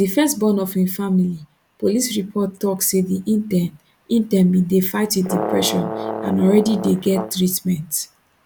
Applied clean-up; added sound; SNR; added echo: none; Brass instrument; 8 dB; none.